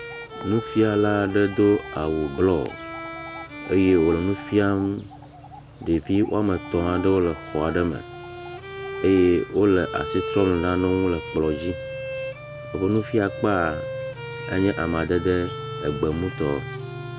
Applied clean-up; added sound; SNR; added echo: none; Bowed string instrument; 12 dB; none.